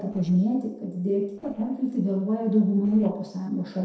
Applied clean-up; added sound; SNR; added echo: neural separator model SepFormer DNS4.